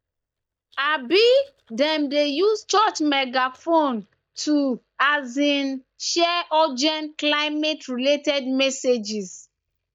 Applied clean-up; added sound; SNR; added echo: neural mask model DeepFilterNet 3.